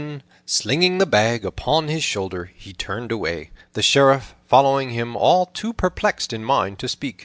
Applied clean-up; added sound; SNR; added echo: none; none; none; none.